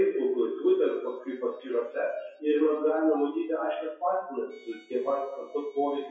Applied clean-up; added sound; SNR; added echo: classical method WPE with log-MMSE.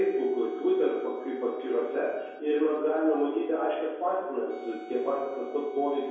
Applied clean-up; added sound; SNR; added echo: none; Wind instrument, woodwind instrument; 19 dB; reverberation time 1.0 s.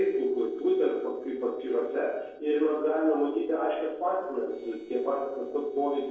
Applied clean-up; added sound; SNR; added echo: neural separator model SepFormer DNS4.